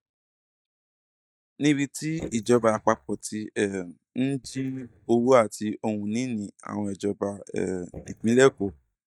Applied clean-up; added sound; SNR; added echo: neural mask model DeepFilterNet 3.